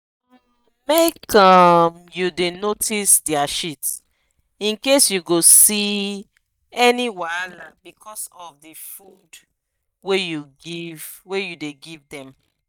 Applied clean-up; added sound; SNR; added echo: neural mask model DeepFilterNet 3.